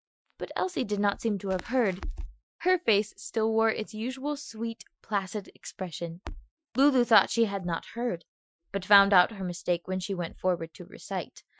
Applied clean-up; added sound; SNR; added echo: classical method Wiener filter.